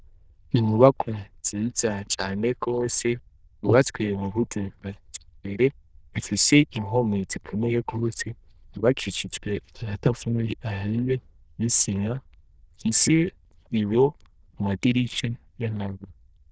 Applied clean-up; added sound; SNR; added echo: neural diffusion model UNIVERSE++.